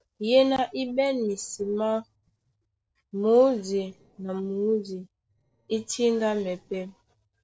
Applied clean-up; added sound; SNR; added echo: neural separator model SepFormer DNS4.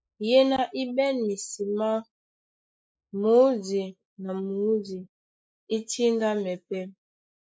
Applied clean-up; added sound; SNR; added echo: neural mask model Resemble Enhance denoiser.